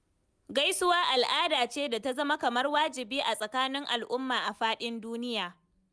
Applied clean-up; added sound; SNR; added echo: none; none; none; none.